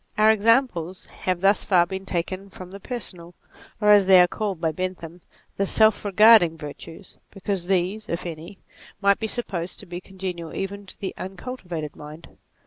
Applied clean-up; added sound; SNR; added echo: none; none; none; none.